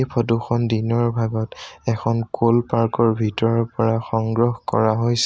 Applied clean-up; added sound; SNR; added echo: none; none; none; none.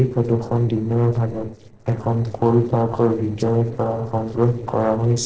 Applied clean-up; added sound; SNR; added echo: neural separator model SepFormer DNS4.